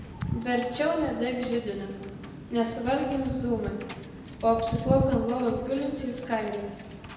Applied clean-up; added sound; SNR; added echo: none; Wind / Boat, Water vehicle; 7 dB; reverberation time 1.0 s.